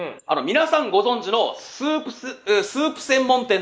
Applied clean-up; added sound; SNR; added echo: neural mask model Resemble Enhance denoiser.